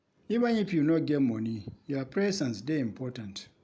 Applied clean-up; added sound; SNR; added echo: none; none; none; none.